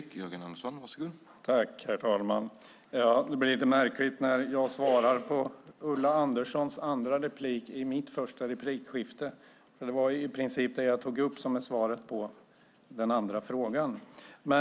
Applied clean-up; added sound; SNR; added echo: none; none; none; none.